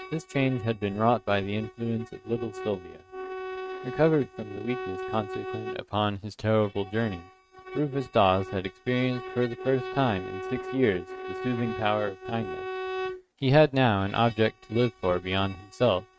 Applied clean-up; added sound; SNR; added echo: neural mask model RNNoise.